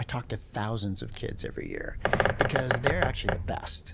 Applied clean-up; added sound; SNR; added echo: none; Bird; -2 dB; none.